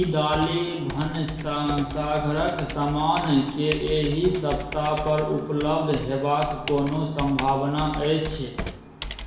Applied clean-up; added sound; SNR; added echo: none; Computer keyboard; 11 dB; reverberation time 0.7 s.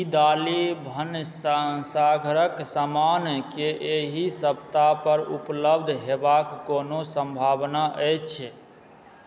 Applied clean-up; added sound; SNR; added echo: none; none; none; none.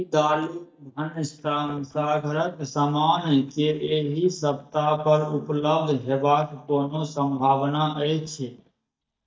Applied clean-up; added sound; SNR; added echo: neural mask model DeepFilterNet 3.